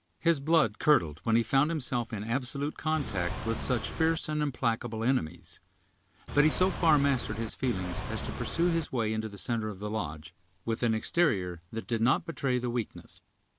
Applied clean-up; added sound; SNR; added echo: none; Engine / Car; 6 dB; none.